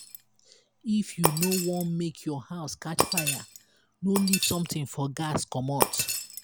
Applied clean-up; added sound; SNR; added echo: none; Shatter; 2 dB; none.